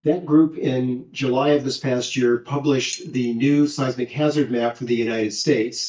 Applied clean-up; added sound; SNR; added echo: neural mask model DeepFilterNet 3.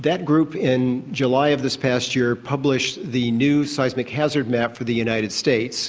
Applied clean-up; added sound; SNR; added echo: none; none; none; none.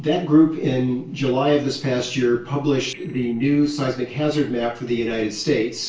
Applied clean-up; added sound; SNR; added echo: neural separator model SepFormer DNS4.